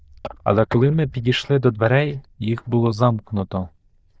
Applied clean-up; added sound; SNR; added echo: neural diffusion model UNIVERSE++.